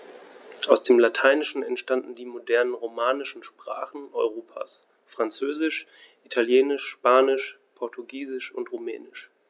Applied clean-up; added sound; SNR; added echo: none; none; none; none.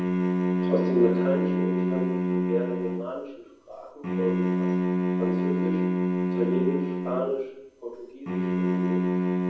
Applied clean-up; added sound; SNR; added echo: none; Bowed string instrument; -5 dB; reverberation time 0.9 s.